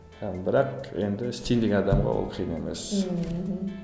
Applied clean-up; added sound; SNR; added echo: none; none; none; none.